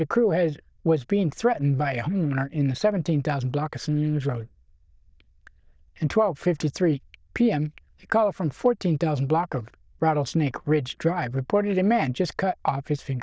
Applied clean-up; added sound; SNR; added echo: neural diffusion model UNIVERSE++.